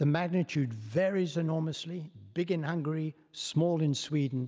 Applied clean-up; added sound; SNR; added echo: none; none; none; none.